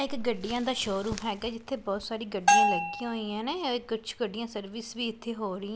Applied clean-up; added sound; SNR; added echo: none; Bell; -5 dB; none.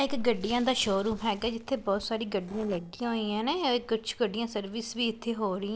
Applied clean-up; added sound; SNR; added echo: neural separator model SepFormer DNS4.